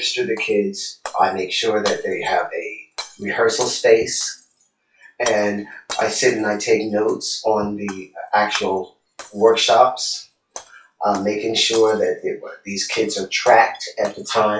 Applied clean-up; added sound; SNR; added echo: classical method log-MMSE.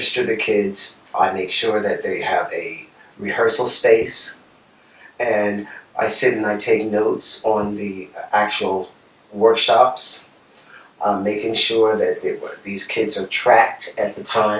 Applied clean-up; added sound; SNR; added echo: none; none; none; none.